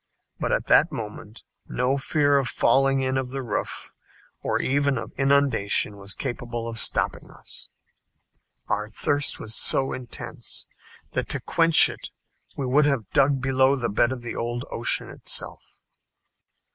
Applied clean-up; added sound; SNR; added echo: none; none; none; none.